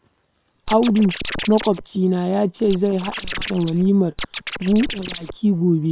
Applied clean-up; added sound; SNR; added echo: neural separator model SepFormer WHAM!.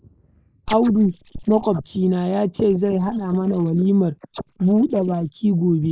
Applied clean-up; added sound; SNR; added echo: neural mask model Resemble Enhance denoiser.